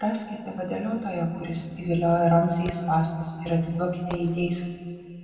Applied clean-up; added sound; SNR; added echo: none; Fireworks; 19 dB; reverberation time 2.1 s.